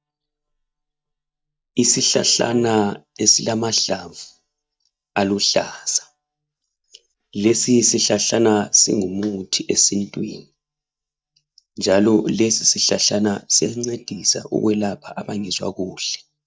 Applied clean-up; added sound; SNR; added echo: neural mask model DeepFilterNet 3.